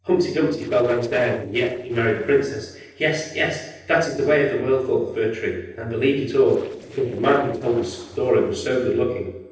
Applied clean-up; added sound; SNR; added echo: neural separator model SepFormer DNS4.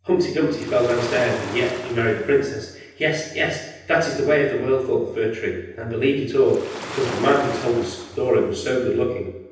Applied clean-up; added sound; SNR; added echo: none; Waves, surf; 13 dB; reverberation time 0.9 s.